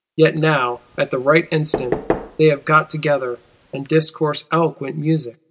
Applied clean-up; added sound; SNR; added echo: none; Knock / Wood; 10 dB; none.